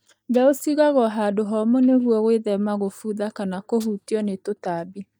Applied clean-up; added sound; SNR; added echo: neural mask model DeepFilterNet 3.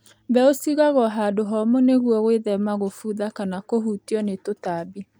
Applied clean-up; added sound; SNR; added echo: none; none; none; none.